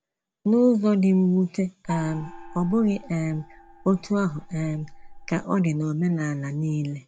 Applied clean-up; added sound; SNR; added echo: none; Gong; 17 dB; none.